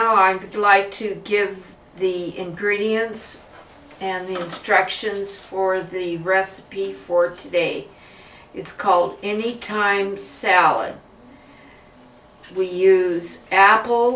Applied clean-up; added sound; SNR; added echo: none; none; none; none.